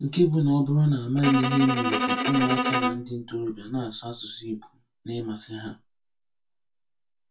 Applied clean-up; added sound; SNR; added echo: none; Bowed string instrument; 1 dB; reverberation time 0.2 s.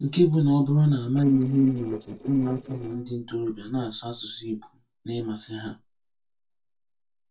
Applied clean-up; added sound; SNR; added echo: neural separator model SepFormer DNS4.